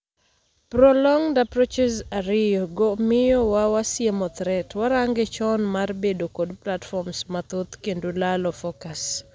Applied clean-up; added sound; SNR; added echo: none; none; none; none.